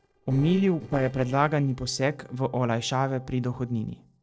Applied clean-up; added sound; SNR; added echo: neural separator model SepFormer DNS4.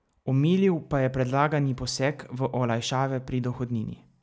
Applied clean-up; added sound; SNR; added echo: none; none; none; none.